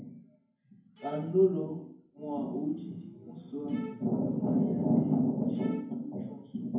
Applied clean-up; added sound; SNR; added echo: none; Bowed string instrument; 19 dB; reverberation time 0.9 s.